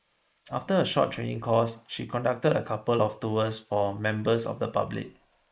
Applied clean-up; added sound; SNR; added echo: neural mask model Resemble Enhance denoiser.